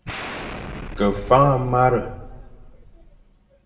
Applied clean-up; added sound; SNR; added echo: none; Explosion; 12 dB; reverberation time 0.7 s.